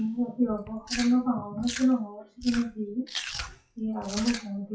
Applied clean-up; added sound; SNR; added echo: classical method WPE with log-MMSE.